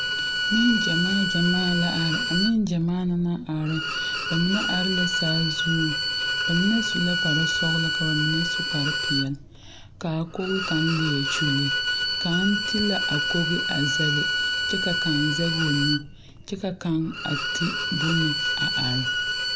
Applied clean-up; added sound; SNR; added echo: none; Bowed string instrument; 0 dB; none.